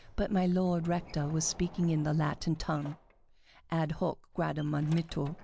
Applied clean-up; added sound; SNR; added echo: none; Sliding door; 20 dB; none.